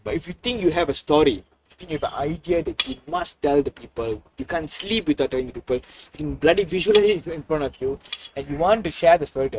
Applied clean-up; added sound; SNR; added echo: neural mask model RNNoise.